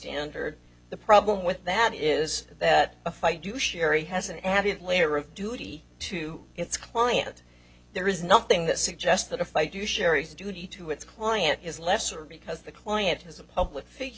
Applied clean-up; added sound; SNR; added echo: none; none; none; none.